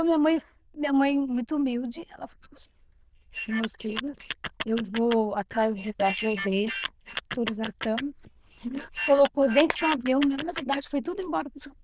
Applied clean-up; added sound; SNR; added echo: neural diffusion model UNIVERSE++.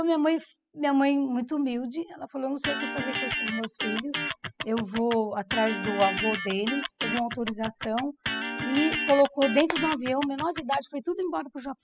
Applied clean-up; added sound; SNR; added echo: classical method spectral subtraction.